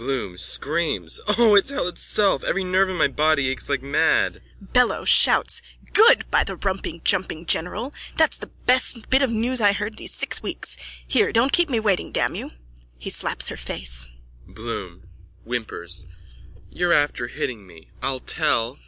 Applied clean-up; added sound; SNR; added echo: none; none; none; none.